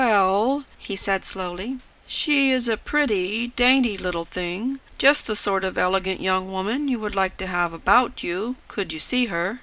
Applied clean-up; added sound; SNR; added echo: none; none; none; none.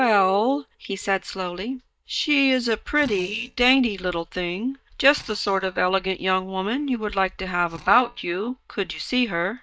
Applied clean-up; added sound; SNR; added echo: neural mask model DeepFilterNet 3.